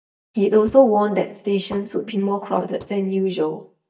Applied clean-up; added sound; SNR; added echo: neural mask model DeepFilterNet 3.